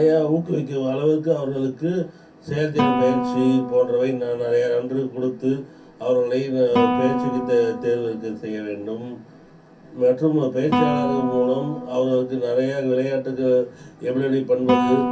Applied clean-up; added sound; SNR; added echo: none; Guitar; 6 dB; reverberation time 0.3 s.